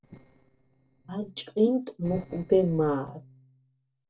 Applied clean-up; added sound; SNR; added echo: neural separator model SepFormer DNS4.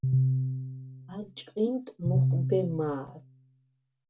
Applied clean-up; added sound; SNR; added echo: none; Piano; -4 dB; reverberation time 0.2 s.